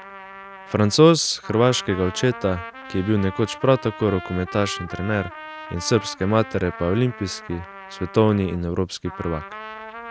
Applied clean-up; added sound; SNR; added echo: none; Trumpet; 15 dB; none.